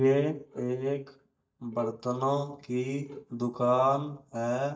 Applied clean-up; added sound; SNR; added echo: neural mask model DeepFilterNet 3.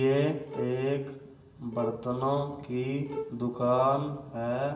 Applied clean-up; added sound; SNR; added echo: none; Bowed string instrument; 13 dB; reverberation time 0.9 s.